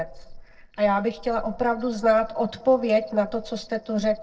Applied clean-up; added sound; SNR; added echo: neural separator model SepFormer DNS4.